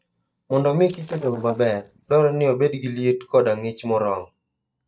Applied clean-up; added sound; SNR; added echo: neural mask model DeepFilterNet 3.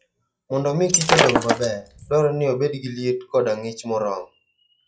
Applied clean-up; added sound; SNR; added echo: classical method log-MMSE.